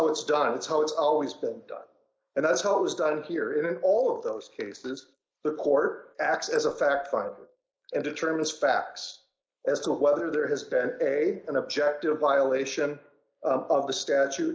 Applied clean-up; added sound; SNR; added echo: neural mask model Resemble Enhance denoiser.